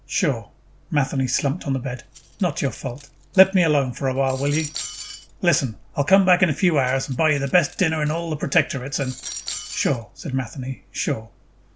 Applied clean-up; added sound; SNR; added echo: none; Cutlery, silverware; 16 dB; none.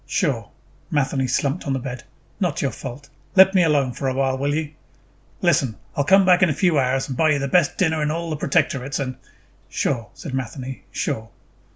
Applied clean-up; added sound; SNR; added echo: none; none; none; none.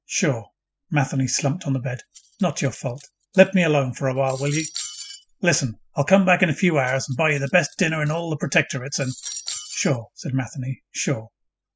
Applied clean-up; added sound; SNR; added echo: classical method spectral subtraction.